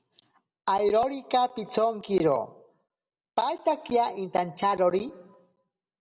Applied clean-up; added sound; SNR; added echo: none; none; none; none.